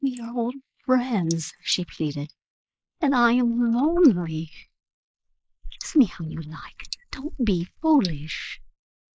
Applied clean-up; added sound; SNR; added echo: neural mask model Resemble Enhance denoiser.